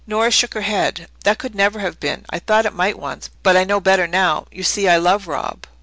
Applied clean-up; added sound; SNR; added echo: none; none; none; none.